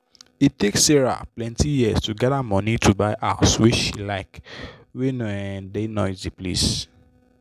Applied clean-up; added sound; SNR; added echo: none; none; none; none.